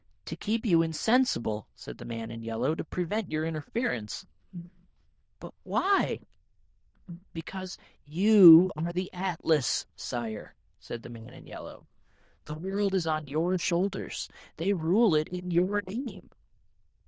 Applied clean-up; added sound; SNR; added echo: neural diffusion model UNIVERSE++.